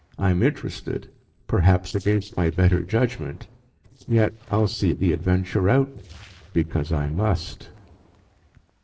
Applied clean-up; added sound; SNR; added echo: neural separator model SepFormer DNS4.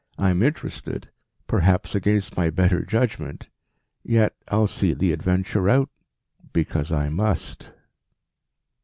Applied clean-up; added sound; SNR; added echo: none; none; none; none.